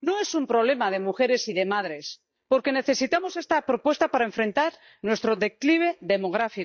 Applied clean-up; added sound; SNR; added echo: neural mask model DeepFilterNet 3.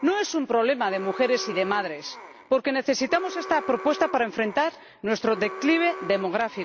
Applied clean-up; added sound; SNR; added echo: none; Alarm; 13 dB; none.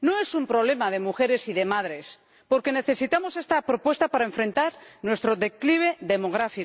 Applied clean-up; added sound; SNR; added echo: none; none; none; none.